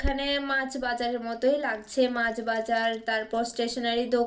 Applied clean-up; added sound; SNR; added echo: none; Sink (filling or washing); 13 dB; reverberation time 0.3 s.